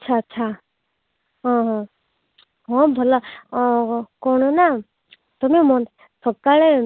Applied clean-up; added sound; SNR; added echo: none; none; none; none.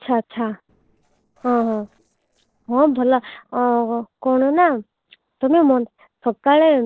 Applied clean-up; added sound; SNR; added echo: neural separator model SepFormer DNS4.